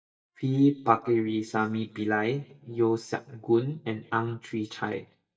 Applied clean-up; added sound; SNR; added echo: neural mask model DeepFilterNet 3.